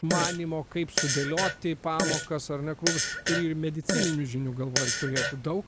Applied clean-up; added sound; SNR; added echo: none; Fart; 1 dB; none.